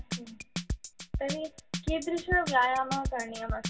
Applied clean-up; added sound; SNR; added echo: none; Drum kit; 5 dB; reverberation time 0.4 s.